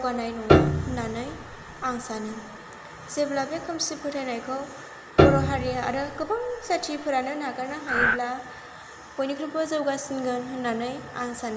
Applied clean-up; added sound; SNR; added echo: none; Breathing + Piano; -4 dB; none.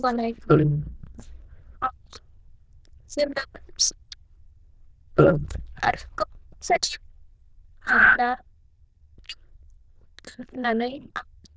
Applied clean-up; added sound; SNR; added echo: neural diffusion model UNIVERSE++.